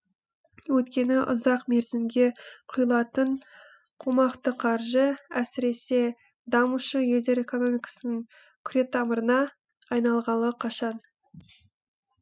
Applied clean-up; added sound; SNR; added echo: none; none; none; none.